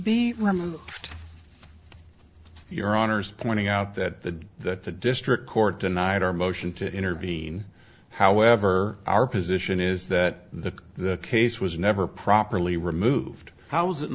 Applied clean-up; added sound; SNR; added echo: none; none; none; none.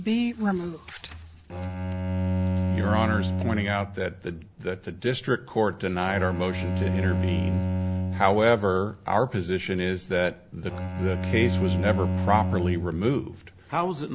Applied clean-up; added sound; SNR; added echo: none; Bowed string instrument; 1 dB; none.